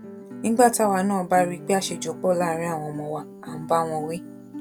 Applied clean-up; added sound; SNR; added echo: none; Guitar; 13 dB; none.